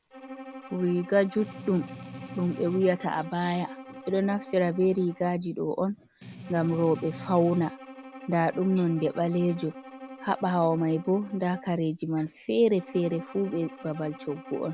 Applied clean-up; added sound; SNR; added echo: none; Strum + Bowed string instrument; 16 dB; none.